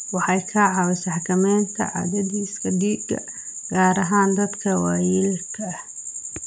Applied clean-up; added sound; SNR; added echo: none; none; none; none.